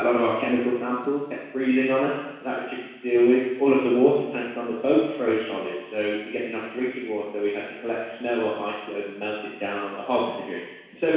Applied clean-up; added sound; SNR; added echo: none; none; none; reverberation time 1.1 s.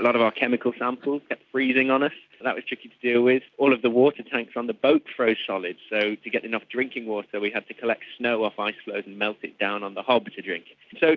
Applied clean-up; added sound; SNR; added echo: none; none; none; none.